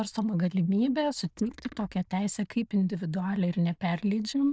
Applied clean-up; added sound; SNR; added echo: neural diffusion model UNIVERSE++.